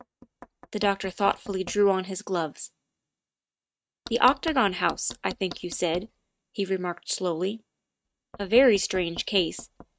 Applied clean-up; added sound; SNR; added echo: neural mask model RNNoise.